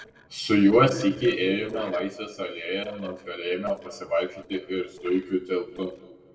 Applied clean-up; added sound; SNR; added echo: neural separator model SepFormer DNS4.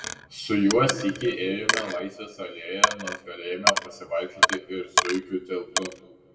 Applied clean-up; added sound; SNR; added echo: none; Coin (dropping); 0 dB; reverberation time 1.3 s.